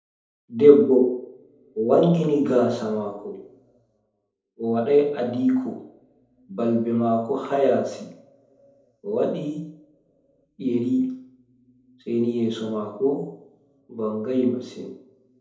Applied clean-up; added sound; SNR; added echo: none; none; none; reverberation time 2.1 s.